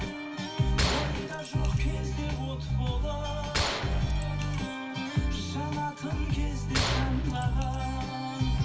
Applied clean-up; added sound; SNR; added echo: none; Gunshot, gunfire; 6 dB; reverberation time 0.1 s.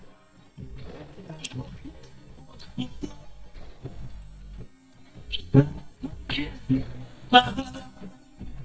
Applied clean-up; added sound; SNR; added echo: neural mask model DeepFilterNet 3.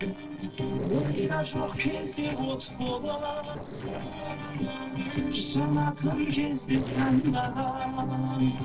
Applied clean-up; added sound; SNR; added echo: neural separator model SepFormer DNS4.